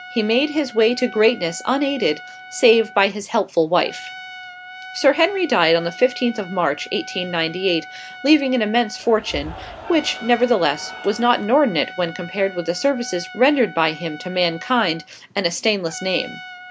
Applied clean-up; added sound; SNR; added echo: none; Cheering + Trumpet; 17 dB; none.